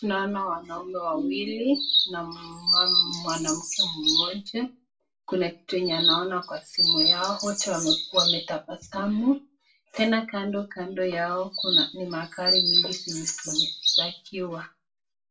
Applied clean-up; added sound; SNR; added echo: none; Chirp, tweet; -4 dB; reverberation time 0.2 s.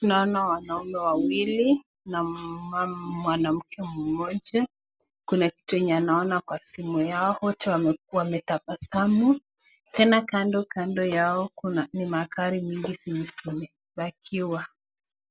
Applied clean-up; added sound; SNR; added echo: none; none; none; none.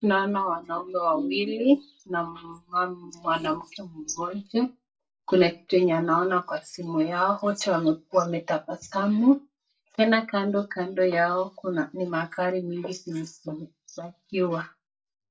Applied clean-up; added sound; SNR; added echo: neural mask model DeepFilterNet 3.